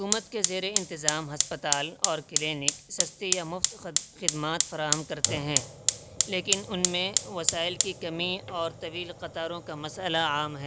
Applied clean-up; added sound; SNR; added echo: none; Fire; -1 dB; none.